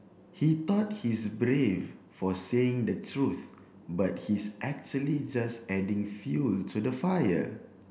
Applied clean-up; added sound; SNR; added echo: none; none; none; none.